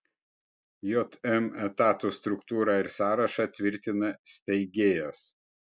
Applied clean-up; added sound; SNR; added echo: none; none; none; none.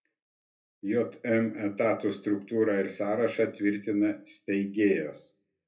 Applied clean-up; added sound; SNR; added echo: none; none; none; reverberation time 0.3 s.